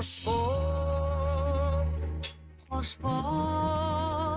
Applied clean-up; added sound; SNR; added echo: neural mask model RNNoise.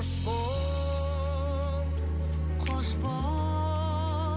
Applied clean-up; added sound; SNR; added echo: none; none; none; none.